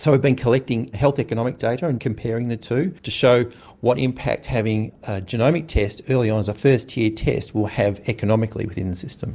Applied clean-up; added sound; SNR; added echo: none; none; none; none.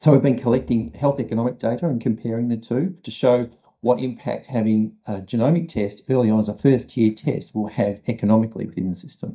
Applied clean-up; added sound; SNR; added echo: neural mask model DeepFilterNet 3.